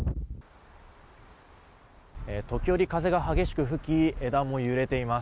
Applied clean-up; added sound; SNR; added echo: none; none; none; none.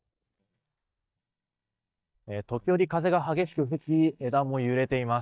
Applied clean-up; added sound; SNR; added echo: neural mask model DeepFilterNet 3.